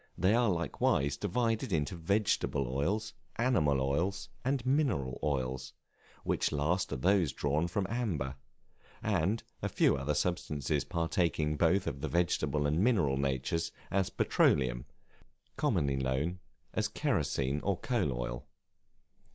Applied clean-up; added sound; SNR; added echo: none; none; none; none.